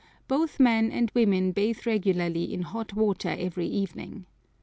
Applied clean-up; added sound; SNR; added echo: none; none; none; none.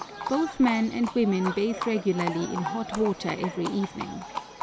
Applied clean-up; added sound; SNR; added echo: none; Livestock, farm animals, working animals; 8 dB; none.